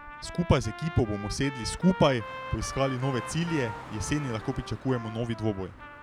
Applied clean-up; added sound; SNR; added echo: none; Car + Trumpet; 12 dB; none.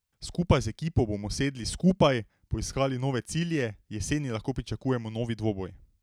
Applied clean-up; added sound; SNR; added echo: none; none; none; none.